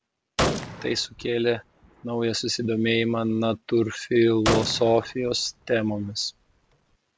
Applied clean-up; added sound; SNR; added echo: none; Gunshot, gunfire; 7 dB; none.